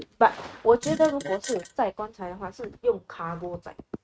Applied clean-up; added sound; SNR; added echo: neural mask model RNNoise.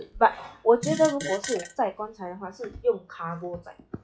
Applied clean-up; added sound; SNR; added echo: classical method log-MMSE.